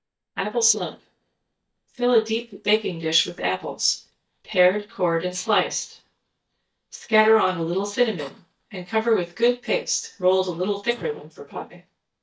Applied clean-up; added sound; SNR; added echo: neural mask model DeepFilterNet 3.